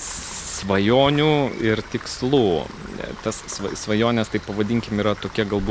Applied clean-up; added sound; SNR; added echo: none; Rain; 15 dB; none.